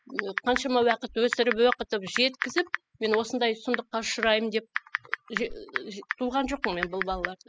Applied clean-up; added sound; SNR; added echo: classical method spectral subtraction.